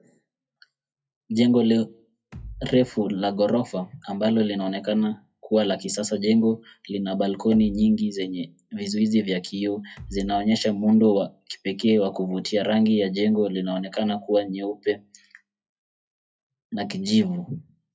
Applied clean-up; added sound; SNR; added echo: classical method WPE with log-MMSE.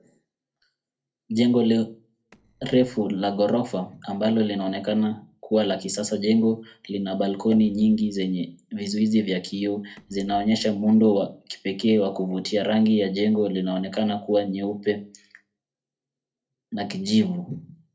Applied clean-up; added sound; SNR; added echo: neural separator model SepFormer DNS4.